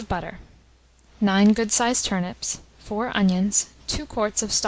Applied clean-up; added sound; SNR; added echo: none; none; none; none.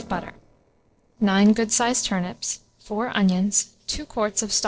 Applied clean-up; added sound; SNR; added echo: neural separator model SepFormer DNS4.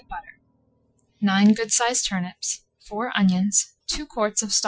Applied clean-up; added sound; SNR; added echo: classical method Wiener filter.